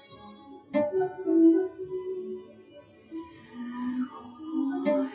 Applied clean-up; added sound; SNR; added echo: classical method WPE with log-MMSE.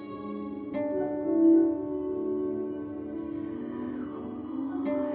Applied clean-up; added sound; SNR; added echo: none; Acoustic guitar; 6 dB; reverberation time 0.6 s.